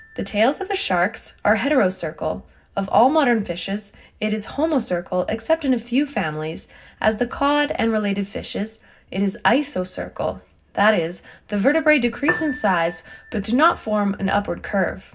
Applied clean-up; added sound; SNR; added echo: none; Piano; 19 dB; reverberation time 0.4 s.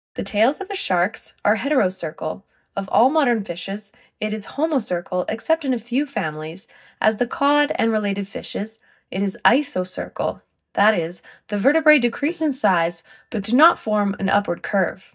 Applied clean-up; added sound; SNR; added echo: neural mask model DeepFilterNet 3.